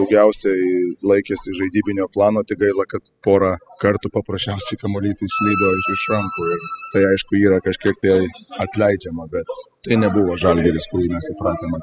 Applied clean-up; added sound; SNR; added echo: classical method spectral subtraction.